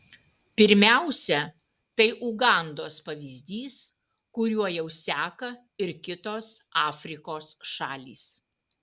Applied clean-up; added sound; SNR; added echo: none; none; none; none.